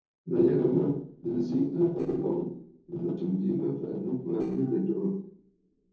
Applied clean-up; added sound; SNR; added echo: neural separator model SepFormer DNS4.